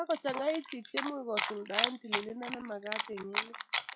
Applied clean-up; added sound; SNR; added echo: classical method log-MMSE.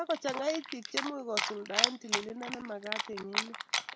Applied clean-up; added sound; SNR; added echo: none; Chewing, mastication; -2 dB; none.